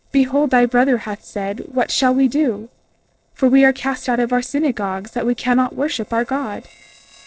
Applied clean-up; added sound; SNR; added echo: neural separator model SepFormer DNS4.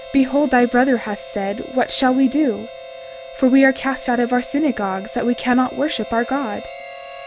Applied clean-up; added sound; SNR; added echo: none; Harmonica; 15 dB; none.